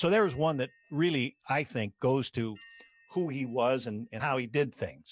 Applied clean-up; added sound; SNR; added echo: none; Bell; 12 dB; none.